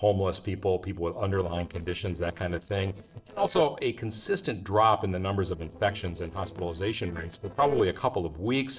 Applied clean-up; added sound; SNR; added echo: neural separator model SepFormer DNS4.